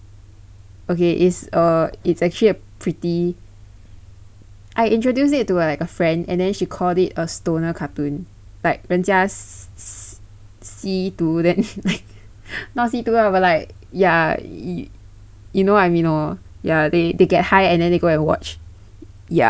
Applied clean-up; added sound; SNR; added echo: none; none; none; none.